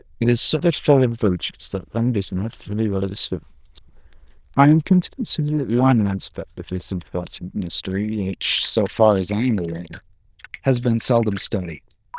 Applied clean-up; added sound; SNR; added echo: neural diffusion model UNIVERSE++.